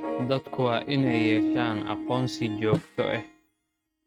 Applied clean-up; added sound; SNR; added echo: neural mask model RNNoise.